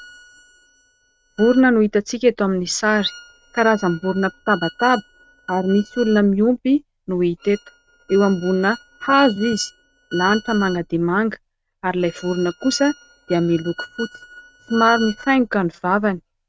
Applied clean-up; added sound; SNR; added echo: neural mask model RNNoise.